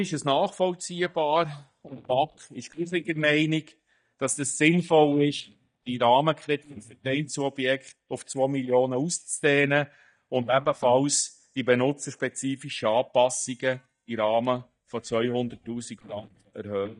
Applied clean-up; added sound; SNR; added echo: neural mask model DeepFilterNet 3.